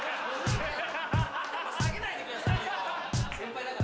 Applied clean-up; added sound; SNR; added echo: none; Drum; 0 dB; none.